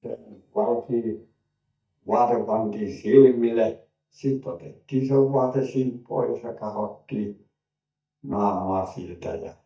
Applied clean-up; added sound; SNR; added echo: neural mask model DeepFilterNet 3.